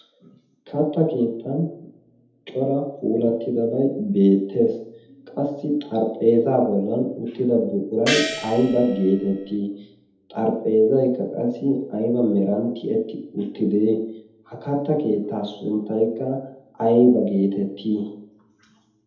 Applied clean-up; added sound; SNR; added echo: none; Gong; 7 dB; reverberation time 0.7 s.